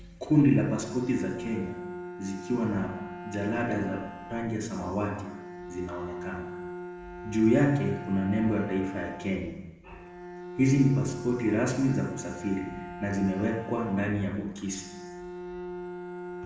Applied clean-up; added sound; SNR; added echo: none; Bowed string instrument; 11 dB; reverberation time 1.0 s.